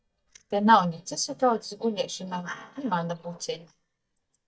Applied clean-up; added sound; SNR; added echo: neural mask model DeepFilterNet 3.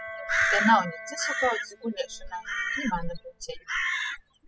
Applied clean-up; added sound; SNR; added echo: classical method spectral subtraction.